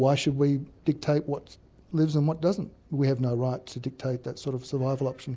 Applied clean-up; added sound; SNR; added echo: none; none; none; none.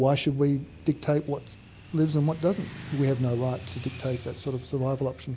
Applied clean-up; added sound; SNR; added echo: none; Motorcycle / Traffic noise, roadway noise; 16 dB; none.